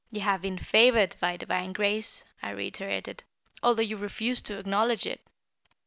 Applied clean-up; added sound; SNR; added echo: none; none; none; none.